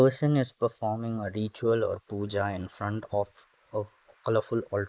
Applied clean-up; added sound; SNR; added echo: neural mask model Resemble Enhance denoiser.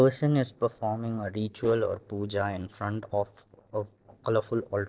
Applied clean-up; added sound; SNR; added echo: neural separator model SepFormer DNS4.